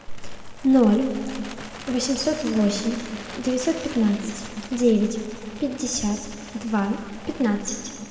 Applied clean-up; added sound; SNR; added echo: none; Bird; 16 dB; reverberation time 1.9 s.